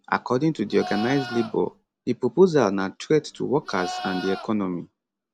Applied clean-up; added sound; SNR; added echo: none; Livestock, farm animals, working animals; 12 dB; none.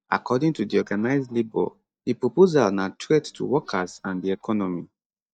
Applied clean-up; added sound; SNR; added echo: neural mask model DeepFilterNet 3.